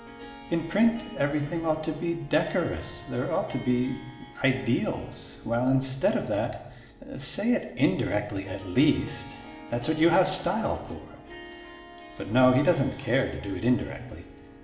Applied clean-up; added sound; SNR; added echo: none; Harp; 18 dB; reverberation time 0.9 s.